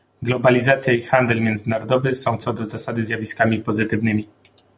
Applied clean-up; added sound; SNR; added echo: none; none; none; none.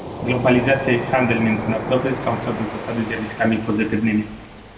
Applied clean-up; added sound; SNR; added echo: none; Waves, surf; 9 dB; reverberation time 1.0 s.